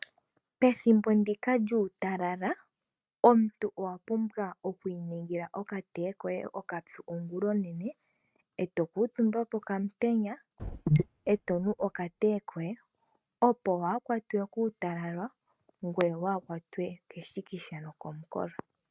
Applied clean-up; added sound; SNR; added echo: neural mask model RNNoise.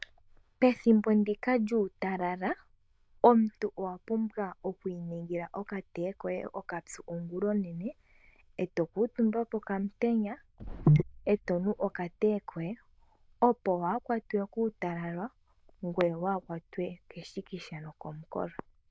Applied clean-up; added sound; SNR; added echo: neural diffusion model UNIVERSE++.